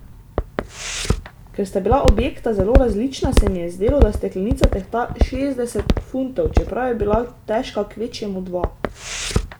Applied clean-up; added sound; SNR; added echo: none; Walk, footsteps; -1 dB; none.